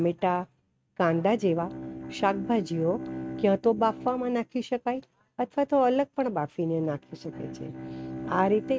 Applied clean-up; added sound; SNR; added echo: neural mask model RNNoise.